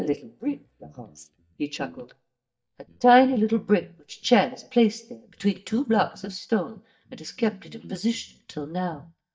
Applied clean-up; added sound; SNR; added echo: neural mask model DeepFilterNet 3.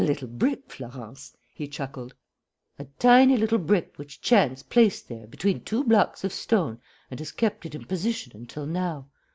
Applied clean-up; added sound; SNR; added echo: none; none; none; none.